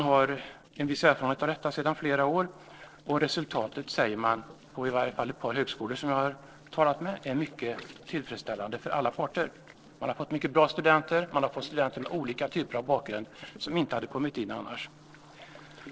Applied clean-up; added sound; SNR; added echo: neural separator model SepFormer DNS4.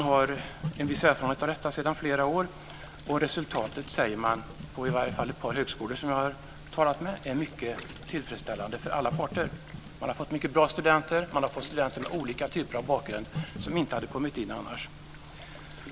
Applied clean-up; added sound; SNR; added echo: none; Gurgling; 13 dB; none.